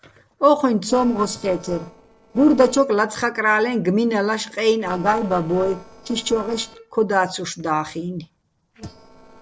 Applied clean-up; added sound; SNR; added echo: neural separator model SepFormer DNS4.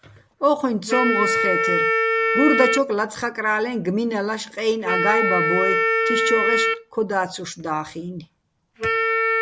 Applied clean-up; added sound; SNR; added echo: none; Wind instrument, woodwind instrument; -1 dB; none.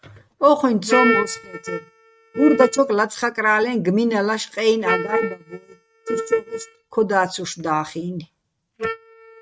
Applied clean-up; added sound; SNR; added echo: neural mask model RNNoise.